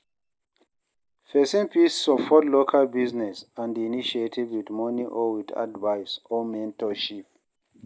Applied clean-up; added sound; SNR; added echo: none; none; none; none.